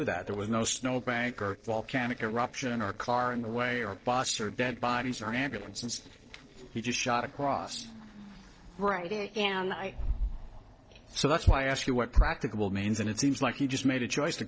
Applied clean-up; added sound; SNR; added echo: neural separator model SepFormer DNS4.